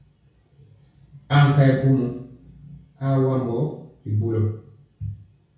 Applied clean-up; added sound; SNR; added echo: none; none; none; reverberation time 0.6 s.